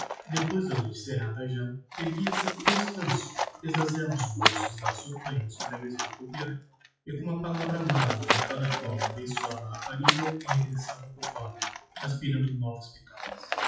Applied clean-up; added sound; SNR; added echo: classical method WPE with log-MMSE.